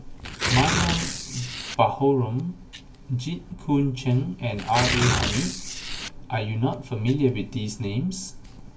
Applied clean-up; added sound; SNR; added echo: none; Tearing; 5 dB; reverberation time 0.1 s.